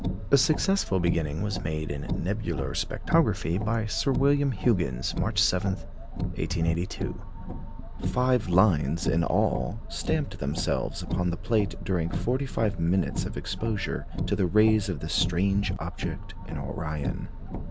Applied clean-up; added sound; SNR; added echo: none; Car; 5 dB; none.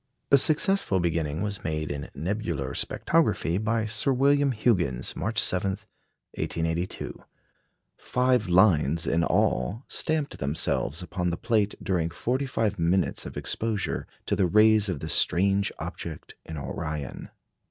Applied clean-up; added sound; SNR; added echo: none; none; none; none.